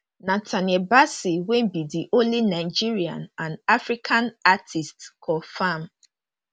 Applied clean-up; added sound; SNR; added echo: none; none; none; none.